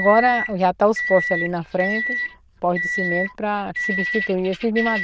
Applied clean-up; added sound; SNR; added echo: neural diffusion model UNIVERSE++.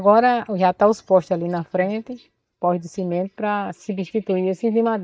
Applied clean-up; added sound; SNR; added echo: neural mask model DeepFilterNet 3.